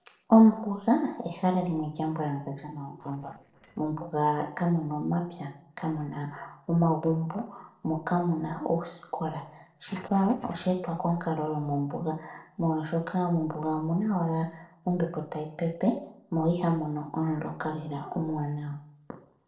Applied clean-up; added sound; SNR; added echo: neural separator model SepFormer DNS4.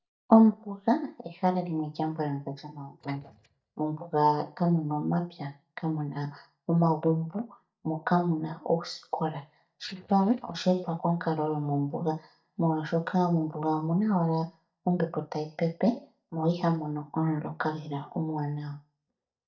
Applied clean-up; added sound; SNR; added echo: neural mask model DeepFilterNet 3.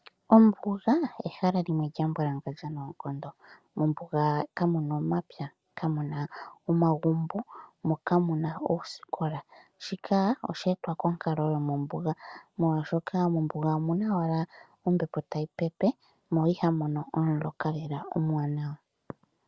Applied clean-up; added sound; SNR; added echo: none; none; none; none.